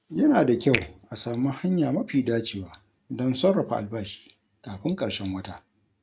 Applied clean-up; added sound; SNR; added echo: neural mask model RNNoise.